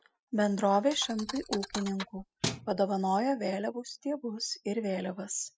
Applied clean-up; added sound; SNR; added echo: classical method spectral subtraction.